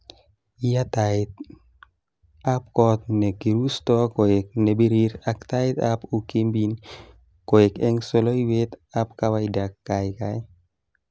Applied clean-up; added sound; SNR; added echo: none; none; none; none.